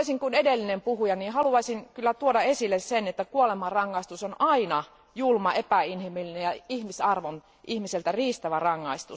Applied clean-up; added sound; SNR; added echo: none; none; none; none.